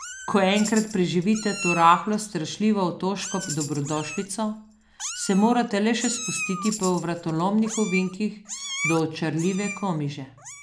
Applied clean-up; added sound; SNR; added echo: none; Tambourine + Meow; 9 dB; none.